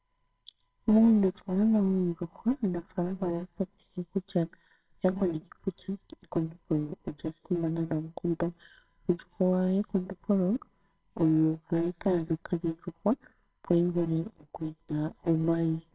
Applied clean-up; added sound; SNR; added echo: neural separator model SepFormer WHAMR!.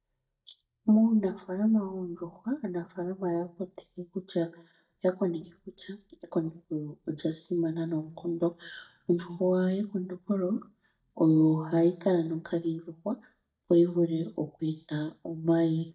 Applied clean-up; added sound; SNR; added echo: neural mask model DeepFilterNet 3.